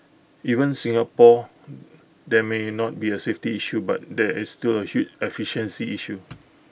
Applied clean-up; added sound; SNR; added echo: none; none; none; none.